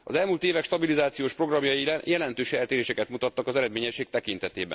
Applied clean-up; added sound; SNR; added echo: none; none; none; none.